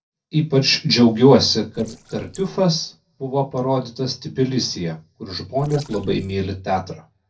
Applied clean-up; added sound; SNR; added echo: neural separator model SepFormer DNS4.